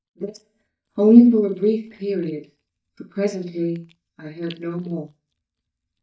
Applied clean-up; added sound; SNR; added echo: neural mask model DeepFilterNet 3.